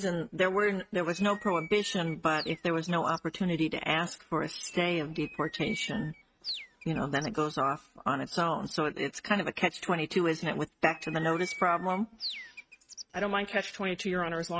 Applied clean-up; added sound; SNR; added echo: neural mask model RNNoise.